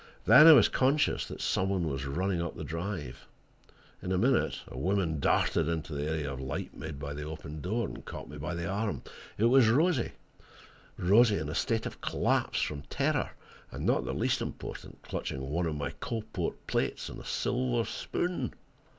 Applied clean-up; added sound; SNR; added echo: none; none; none; none.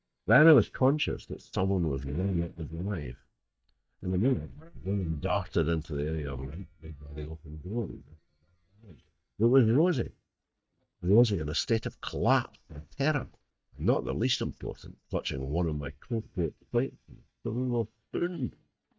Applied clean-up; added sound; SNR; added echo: neural mask model DeepFilterNet 3.